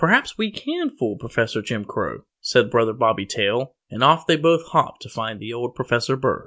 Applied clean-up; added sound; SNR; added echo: none; none; none; none.